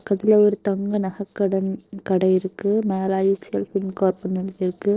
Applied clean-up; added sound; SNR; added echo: neural separator model SepFormer DNS4.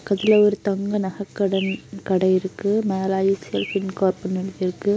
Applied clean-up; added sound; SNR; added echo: none; Bird; 18 dB; none.